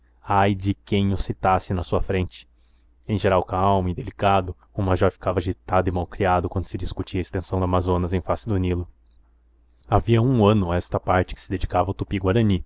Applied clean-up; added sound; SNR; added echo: none; none; none; none.